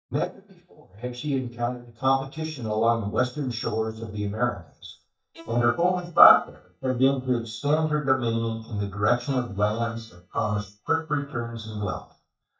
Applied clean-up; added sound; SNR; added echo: neural mask model DeepFilterNet 3.